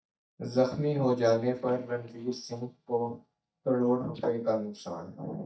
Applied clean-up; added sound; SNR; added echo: neural mask model DeepFilterNet 3.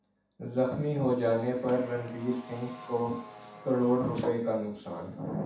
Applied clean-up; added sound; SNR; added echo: none; Car; 16 dB; reverberation time 0.7 s.